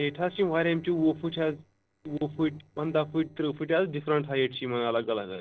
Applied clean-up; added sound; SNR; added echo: neural separator model SepFormer DNS4.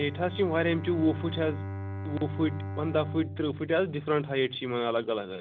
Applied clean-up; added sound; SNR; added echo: none; Bowed string instrument; 9 dB; none.